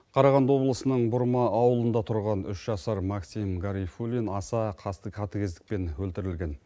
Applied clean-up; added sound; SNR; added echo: none; none; none; none.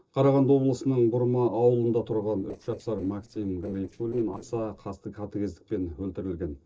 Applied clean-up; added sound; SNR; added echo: neural separator model SepFormer DNS4.